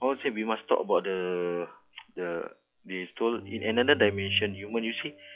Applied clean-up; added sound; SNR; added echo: classical method log-MMSE.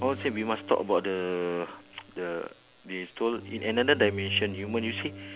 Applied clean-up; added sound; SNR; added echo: none; Bowed string instrument; 13 dB; none.